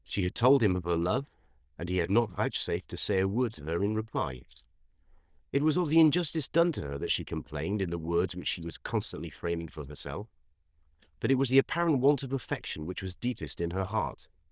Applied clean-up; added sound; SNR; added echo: neural diffusion model UNIVERSE++.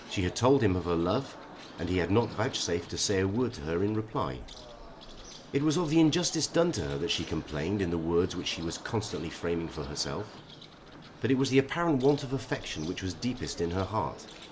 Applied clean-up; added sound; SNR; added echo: none; Bird; 17 dB; none.